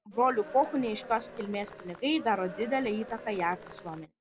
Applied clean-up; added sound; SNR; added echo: none; Cheering; 15 dB; none.